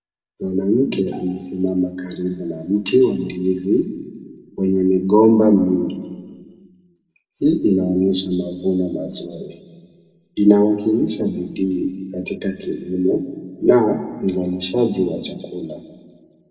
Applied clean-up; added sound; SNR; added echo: none; none; none; reverberation time 1.3 s.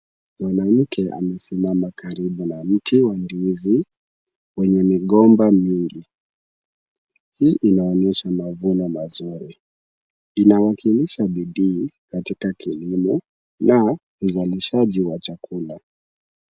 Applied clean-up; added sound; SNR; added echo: none; none; none; none.